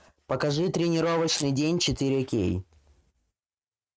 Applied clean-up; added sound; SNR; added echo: neural mask model RNNoise.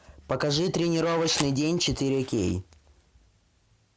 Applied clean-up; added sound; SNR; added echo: none; Fire; 13 dB; none.